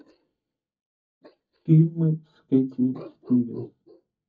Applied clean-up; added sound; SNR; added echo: neural mask model DeepFilterNet 3.